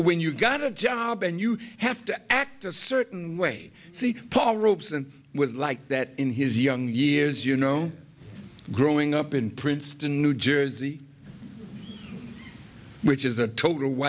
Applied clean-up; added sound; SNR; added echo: none; none; none; none.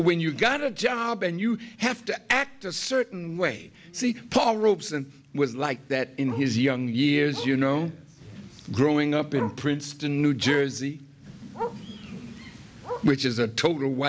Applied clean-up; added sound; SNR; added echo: none; Bark; 18 dB; none.